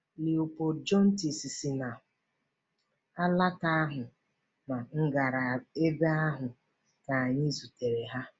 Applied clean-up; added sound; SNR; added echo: none; none; none; none.